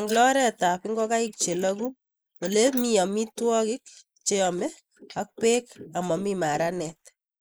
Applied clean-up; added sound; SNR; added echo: neural mask model Resemble Enhance denoiser.